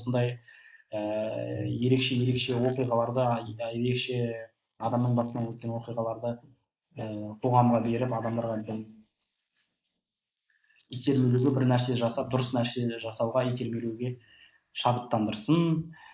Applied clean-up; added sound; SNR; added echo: neural mask model Resemble Enhance denoiser.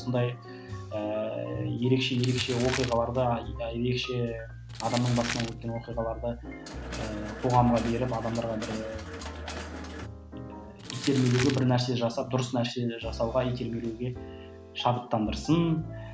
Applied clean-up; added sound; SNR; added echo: none; Crumpling, crinkling + Mechanisms; 11 dB; none.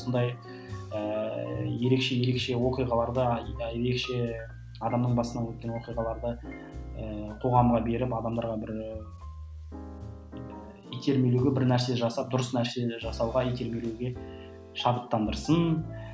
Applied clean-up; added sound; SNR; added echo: none; none; none; none.